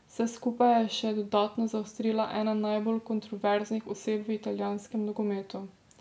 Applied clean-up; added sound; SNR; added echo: none; none; none; none.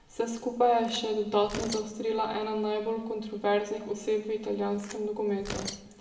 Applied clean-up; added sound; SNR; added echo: none; Tearing; 15 dB; reverberation time 1.3 s.